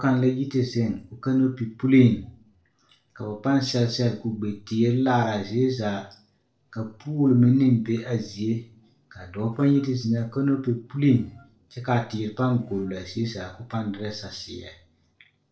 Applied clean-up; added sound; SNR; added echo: neural separator model SepFormer DNS4.